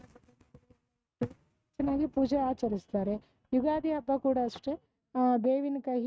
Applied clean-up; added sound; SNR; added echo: neural mask model RNNoise.